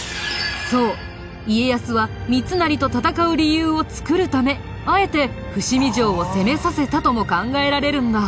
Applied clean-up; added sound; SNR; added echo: none; none; none; none.